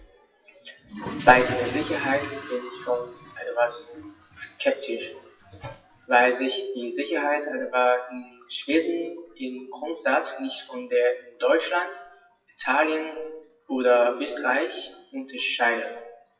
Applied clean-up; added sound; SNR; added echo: classical method WPE with log-MMSE.